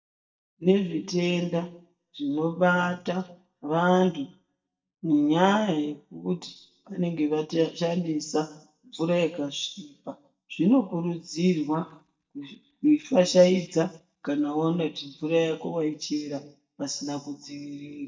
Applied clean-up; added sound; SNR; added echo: neural mask model DeepFilterNet 3.